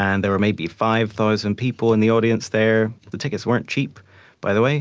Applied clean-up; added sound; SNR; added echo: none; none; none; none.